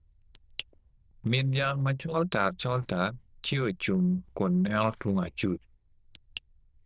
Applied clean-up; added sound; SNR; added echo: neural diffusion model UNIVERSE++.